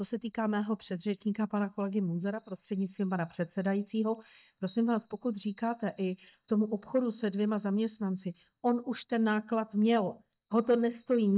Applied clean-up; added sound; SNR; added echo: neural mask model DeepFilterNet 3.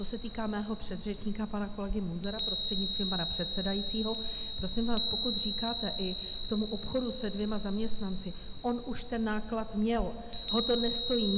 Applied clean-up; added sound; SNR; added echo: none; Chime; -1 dB; none.